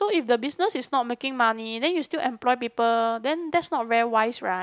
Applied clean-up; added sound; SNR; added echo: none; none; none; none.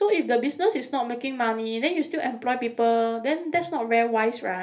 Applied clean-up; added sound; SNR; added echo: none; none; none; reverberation time 0.3 s.